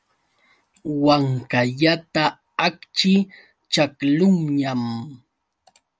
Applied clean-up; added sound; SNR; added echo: none; none; none; none.